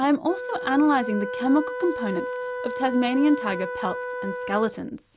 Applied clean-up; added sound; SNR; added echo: none; Wind instrument, woodwind instrument; 7 dB; none.